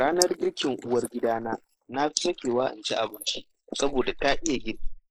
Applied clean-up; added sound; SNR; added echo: neural mask model Resemble Enhance denoiser.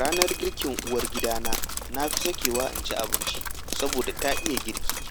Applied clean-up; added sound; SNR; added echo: none; Drip; -1 dB; none.